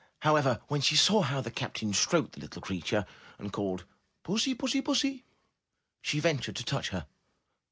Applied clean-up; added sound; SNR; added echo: none; none; none; none.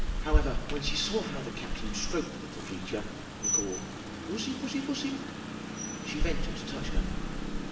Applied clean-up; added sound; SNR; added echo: none; Rain; -4 dB; reverberation time 0.8 s.